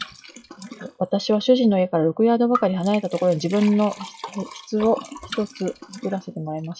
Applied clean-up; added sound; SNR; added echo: classical method log-MMSE.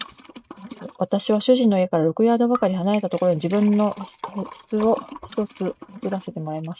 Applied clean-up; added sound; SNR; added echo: neural mask model RNNoise.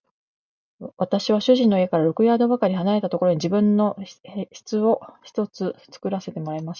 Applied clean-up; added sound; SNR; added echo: none; none; none; none.